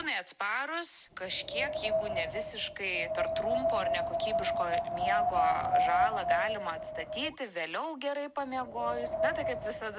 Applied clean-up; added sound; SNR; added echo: none; Wind; -3 dB; none.